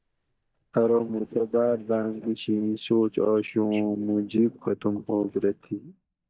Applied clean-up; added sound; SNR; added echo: neural mask model DeepFilterNet 3.